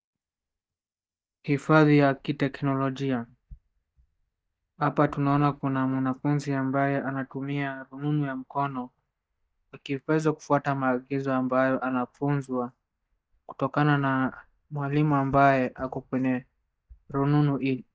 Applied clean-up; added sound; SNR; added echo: neural mask model DeepFilterNet 3.